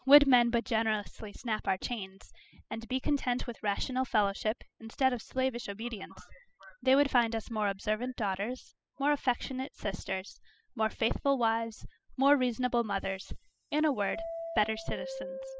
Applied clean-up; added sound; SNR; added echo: classical method spectral subtraction.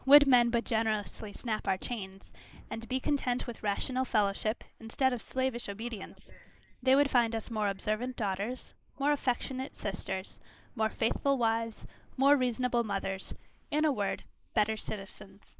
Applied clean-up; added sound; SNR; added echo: neural mask model Resemble Enhance denoiser.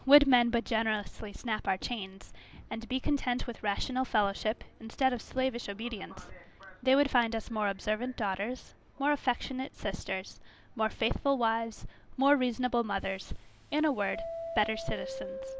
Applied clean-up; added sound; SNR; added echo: none; Subway, metro, underground; 17 dB; none.